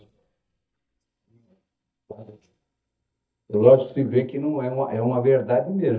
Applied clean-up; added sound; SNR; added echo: neural mask model DeepFilterNet 3.